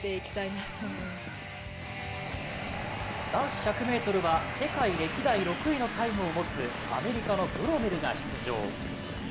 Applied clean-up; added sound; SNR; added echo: none; Typing; 19 dB; none.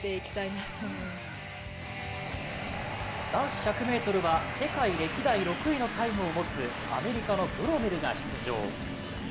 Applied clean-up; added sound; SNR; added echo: none; none; none; none.